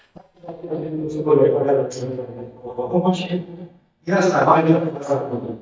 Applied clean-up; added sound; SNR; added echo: neural mask model DeepFilterNet 3.